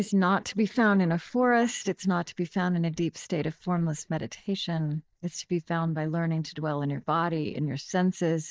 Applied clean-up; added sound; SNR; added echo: neural mask model DeepFilterNet 3.